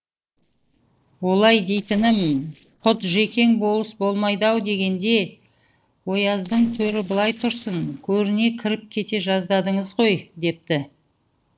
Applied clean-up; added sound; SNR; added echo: neural separator model SepFormer DNS4.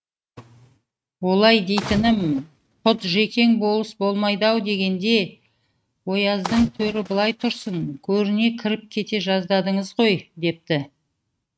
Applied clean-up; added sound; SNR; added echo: neural mask model RNNoise.